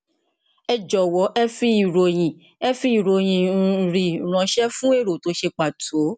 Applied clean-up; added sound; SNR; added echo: none; none; none; none.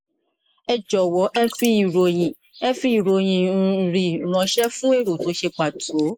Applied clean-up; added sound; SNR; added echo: neural mask model Resemble Enhance denoiser.